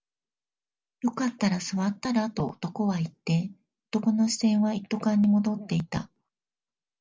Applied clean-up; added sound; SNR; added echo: none; none; none; none.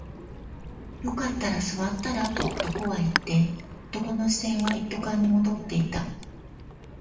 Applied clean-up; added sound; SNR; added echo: none; Ocean; 9 dB; reverberation time 0.8 s.